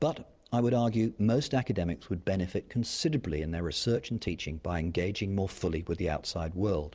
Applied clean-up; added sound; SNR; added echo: none; none; none; none.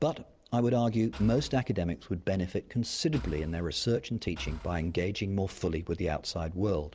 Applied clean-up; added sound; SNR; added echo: none; Engine / Car; 14 dB; none.